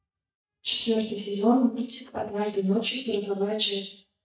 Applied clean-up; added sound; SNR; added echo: neural mask model DeepFilterNet 3.